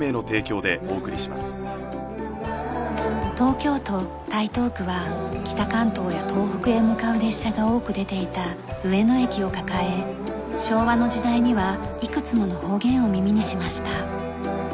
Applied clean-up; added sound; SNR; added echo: none; none; none; none.